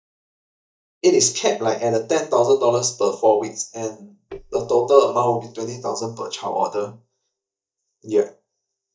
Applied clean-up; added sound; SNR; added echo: neural mask model DeepFilterNet 3.